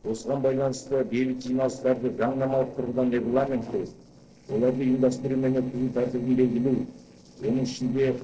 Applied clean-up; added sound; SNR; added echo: neural separator model SepFormer DNS4.